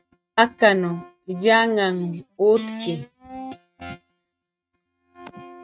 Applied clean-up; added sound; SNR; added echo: neural mask model RNNoise.